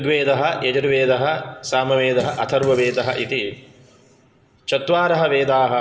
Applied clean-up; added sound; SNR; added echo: none; Fart; 18 dB; reverberation time 1.7 s.